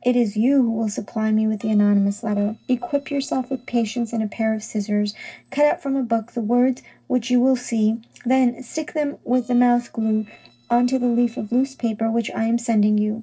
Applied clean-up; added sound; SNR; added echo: neural separator model SepFormer DNS4.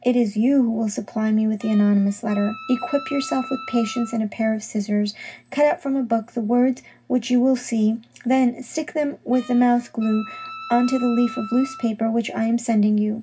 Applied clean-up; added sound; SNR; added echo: none; Wind instrument, woodwind instrument; 16 dB; reverberation time 0.4 s.